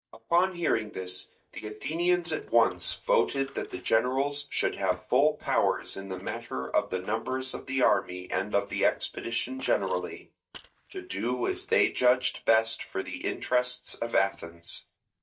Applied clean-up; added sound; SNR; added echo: neural mask model DeepFilterNet 3.